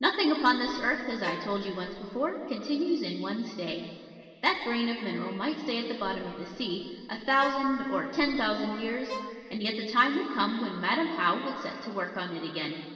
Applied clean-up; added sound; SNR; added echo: none; Bowed string instrument; 12 dB; reverberation time 2.4 s.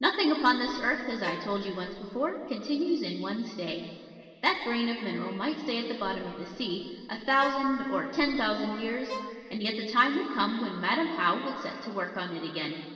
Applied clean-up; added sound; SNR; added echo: neural separator model SepFormer DNS4.